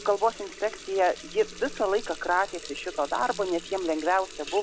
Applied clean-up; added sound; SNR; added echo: none; Water tap, faucet; 14 dB; none.